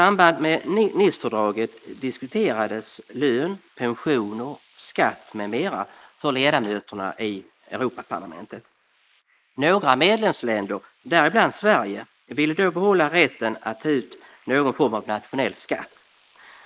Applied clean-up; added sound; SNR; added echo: neural mask model Resemble Enhance denoiser.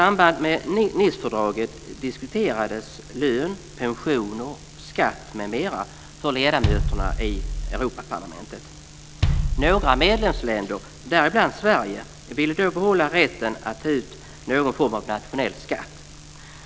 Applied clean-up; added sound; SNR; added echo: none; Bass drum; 1 dB; none.